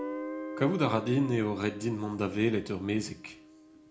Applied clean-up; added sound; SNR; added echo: none; Guitar; 11 dB; reverberation time 0.4 s.